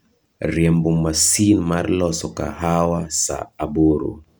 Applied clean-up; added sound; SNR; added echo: none; none; none; none.